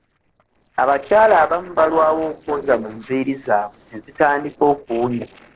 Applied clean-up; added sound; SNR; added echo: neural separator model SepFormer DNS4.